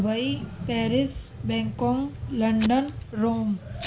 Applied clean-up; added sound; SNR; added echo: none; Packing tape, duct tape / Tearing; 13 dB; none.